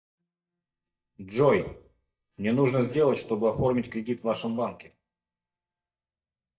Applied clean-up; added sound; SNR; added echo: neural mask model DeepFilterNet 3.